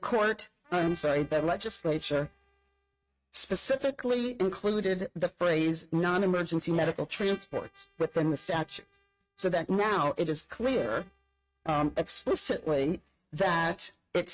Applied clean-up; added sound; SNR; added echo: neural mask model RNNoise.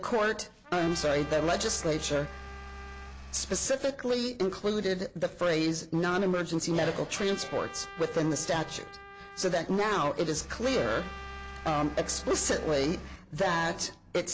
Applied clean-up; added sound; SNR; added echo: none; Trumpet + Engine; 13 dB; none.